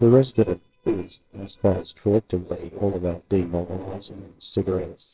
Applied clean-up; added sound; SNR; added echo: neural separator model SepFormer WHAMR!.